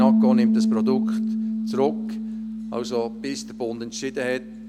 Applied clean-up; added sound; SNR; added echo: none; Bass guitar; -5 dB; none.